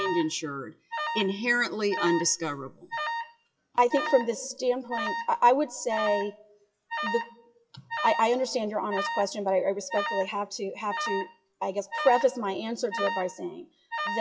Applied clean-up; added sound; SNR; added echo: classical method WPE with log-MMSE.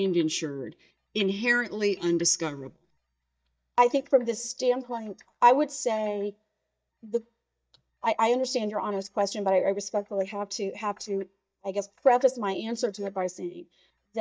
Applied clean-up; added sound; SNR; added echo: neural mask model DeepFilterNet 3.